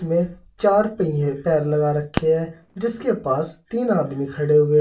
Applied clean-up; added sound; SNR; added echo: none; Fireworks; 18 dB; reverberation time 0.2 s.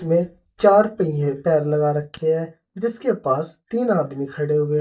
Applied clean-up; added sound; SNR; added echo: neural mask model DeepFilterNet 3.